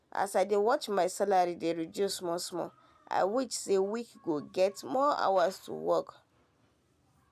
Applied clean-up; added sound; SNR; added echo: none; none; none; none.